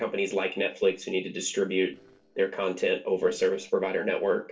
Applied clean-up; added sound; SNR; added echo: neural separator model SepFormer DNS4.